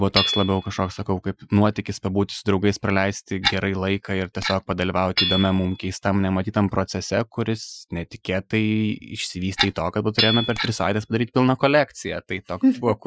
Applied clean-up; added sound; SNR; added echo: classical method Wiener filter.